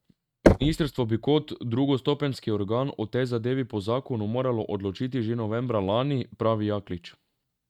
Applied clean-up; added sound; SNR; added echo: neural mask model RNNoise.